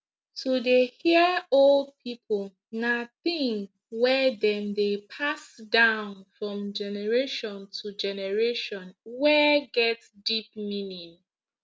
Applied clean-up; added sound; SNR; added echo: none; none; none; none.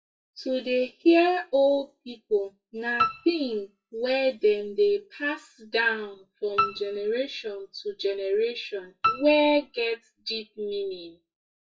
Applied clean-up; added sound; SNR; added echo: classical method WPE with log-MMSE.